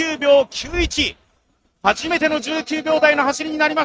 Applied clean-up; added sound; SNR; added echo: neural mask model RNNoise.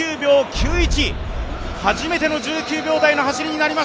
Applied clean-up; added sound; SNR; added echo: none; Boom; 4 dB; none.